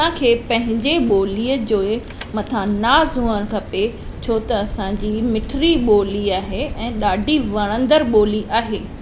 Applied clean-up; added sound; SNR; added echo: none; Bicycle; 12 dB; none.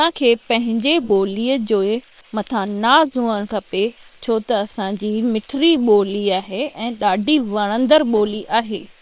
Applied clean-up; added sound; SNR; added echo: neural separator model SepFormer WHAM!.